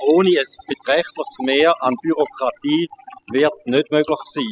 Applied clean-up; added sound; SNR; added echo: classical method spectral subtraction.